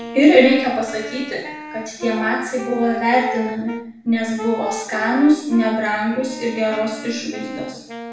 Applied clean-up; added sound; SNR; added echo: none; Wind instrument, woodwind instrument; 12 dB; reverberation time 0.7 s.